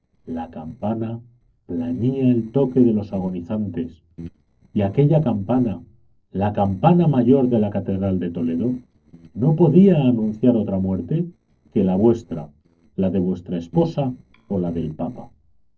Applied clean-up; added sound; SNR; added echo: neural separator model SepFormer DNS4.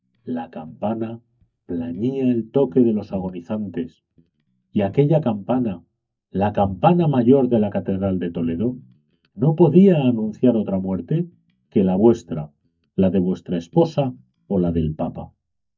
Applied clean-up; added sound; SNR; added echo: neural mask model DeepFilterNet 3.